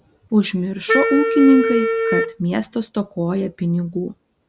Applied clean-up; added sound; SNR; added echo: none; Wind instrument, woodwind instrument; 1 dB; none.